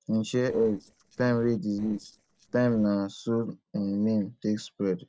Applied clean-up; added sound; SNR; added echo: neural separator model SepFormer DNS4.